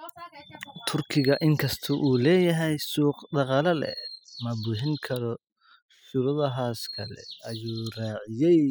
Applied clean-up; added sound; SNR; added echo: classical method spectral subtraction.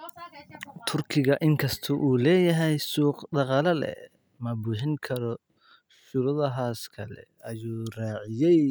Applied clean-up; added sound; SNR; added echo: none; none; none; none.